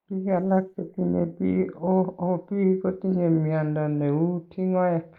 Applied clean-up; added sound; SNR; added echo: neural mask model Resemble Enhance denoiser.